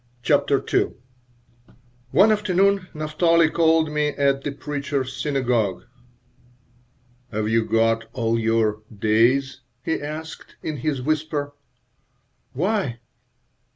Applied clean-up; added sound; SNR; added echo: none; none; none; none.